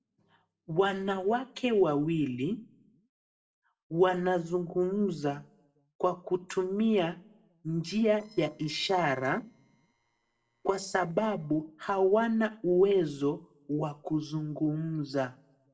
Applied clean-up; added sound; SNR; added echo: neural separator model SepFormer DNS4.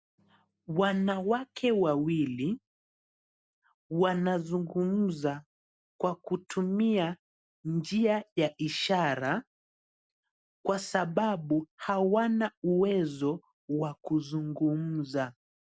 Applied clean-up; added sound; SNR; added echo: none; none; none; none.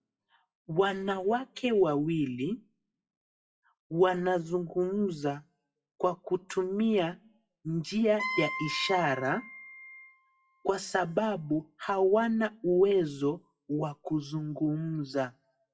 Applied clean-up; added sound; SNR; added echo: classical method WPE with log-MMSE.